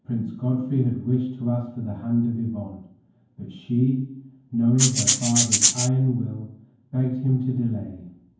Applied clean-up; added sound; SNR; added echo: none; Rattle (instrument); -4 dB; reverberation time 0.9 s.